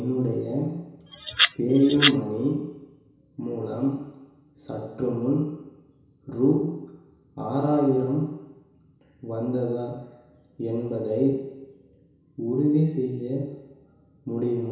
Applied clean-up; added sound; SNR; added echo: none; Domestic sounds, home sounds; -2 dB; reverberation time 1.0 s.